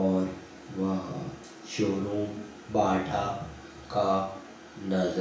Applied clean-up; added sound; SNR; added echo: none; none; none; reverberation time 0.6 s.